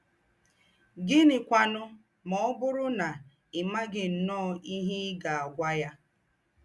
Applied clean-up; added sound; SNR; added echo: none; none; none; none.